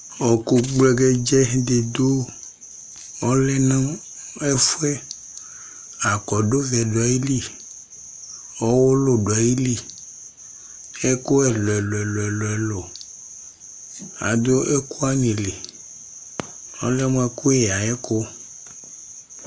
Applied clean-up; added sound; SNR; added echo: none; none; none; none.